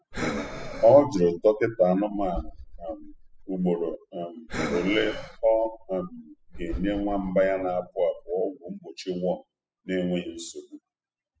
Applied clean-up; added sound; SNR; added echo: classical method spectral subtraction.